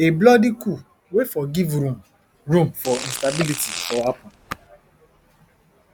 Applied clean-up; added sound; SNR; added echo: none; Fart; 10 dB; none.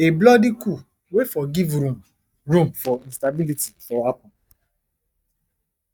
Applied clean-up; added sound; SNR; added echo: neural mask model DeepFilterNet 3.